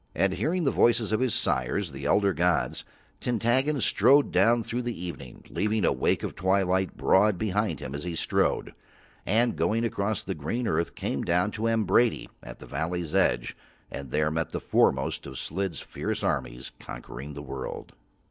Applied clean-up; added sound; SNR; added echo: none; none; none; none.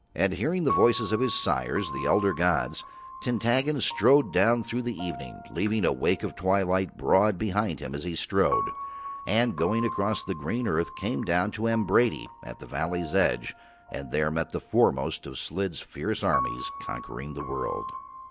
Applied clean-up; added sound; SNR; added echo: none; Piano; 11 dB; none.